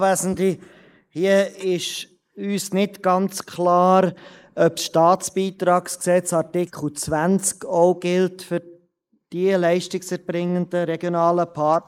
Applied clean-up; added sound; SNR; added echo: neural mask model Resemble Enhance denoiser.